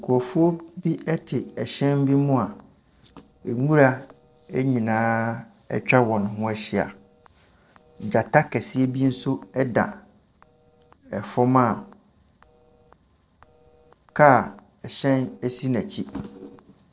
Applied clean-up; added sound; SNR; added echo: neural separator model SepFormer DNS4.